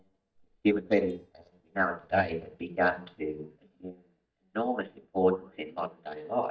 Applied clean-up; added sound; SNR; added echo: neural mask model DeepFilterNet 3.